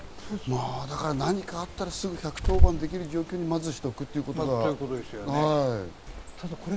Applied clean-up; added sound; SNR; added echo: none; Bird; 0 dB; none.